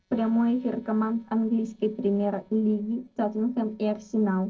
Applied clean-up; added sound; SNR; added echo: neural separator model SepFormer DNS4.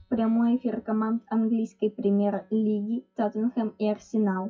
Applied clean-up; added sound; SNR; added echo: classical method WPE with log-MMSE.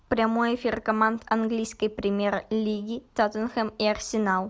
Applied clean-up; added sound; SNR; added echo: none; none; none; none.